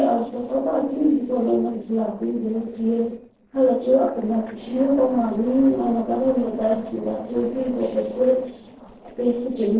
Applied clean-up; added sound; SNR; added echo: neural separator model SepFormer DNS4.